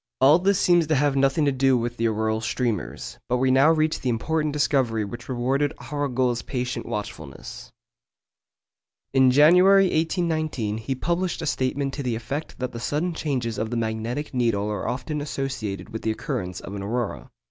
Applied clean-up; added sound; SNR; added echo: none; none; none; none.